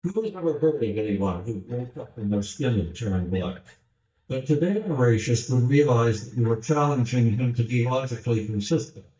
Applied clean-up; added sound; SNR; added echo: neural mask model DeepFilterNet 3.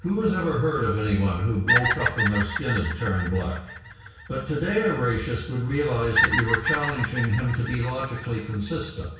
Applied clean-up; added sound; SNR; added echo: none; Bird vocalization, bird call, bird song; 5 dB; reverberation time 0.6 s.